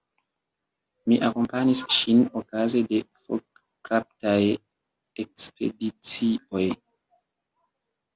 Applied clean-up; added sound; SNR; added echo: none; none; none; none.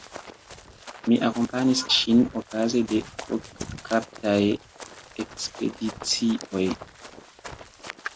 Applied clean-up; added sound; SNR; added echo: none; Run; 15 dB; none.